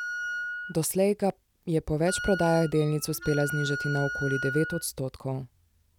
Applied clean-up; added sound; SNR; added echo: none; Wind instrument, woodwind instrument; 8 dB; none.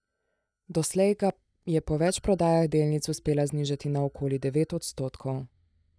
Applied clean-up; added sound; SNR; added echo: neural mask model DeepFilterNet 3.